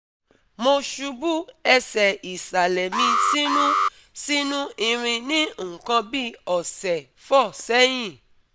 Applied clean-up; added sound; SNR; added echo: none; Alarm; 0 dB; none.